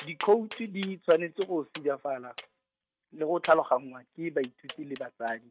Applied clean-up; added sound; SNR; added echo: neural mask model RNNoise.